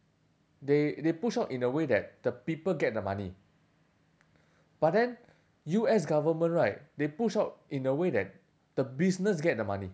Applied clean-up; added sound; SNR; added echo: none; none; none; none.